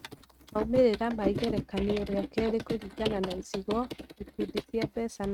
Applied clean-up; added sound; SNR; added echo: neural mask model RNNoise.